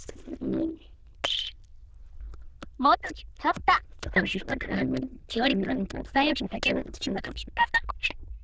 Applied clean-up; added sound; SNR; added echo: neural diffusion model UNIVERSE++.